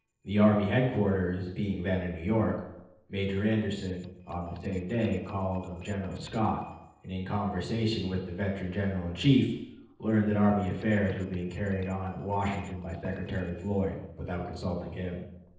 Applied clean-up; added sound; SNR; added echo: neural separator model SepFormer DNS4.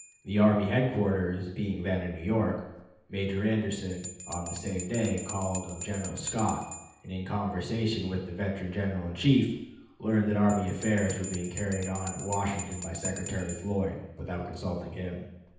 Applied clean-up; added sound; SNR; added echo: none; Bell; 14 dB; reverberation time 0.9 s.